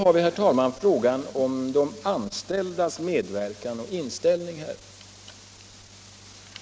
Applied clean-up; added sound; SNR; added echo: none; none; none; none.